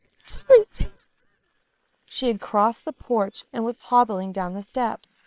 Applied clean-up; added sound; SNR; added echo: neural separator model SepFormer WHAM!.